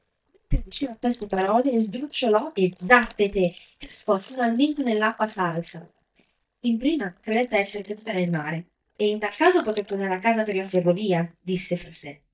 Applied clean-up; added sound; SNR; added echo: neural mask model DeepFilterNet 3.